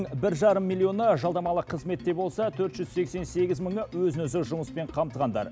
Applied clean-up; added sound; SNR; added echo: none; none; none; none.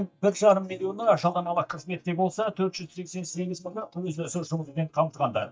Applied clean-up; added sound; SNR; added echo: neural mask model DeepFilterNet 3.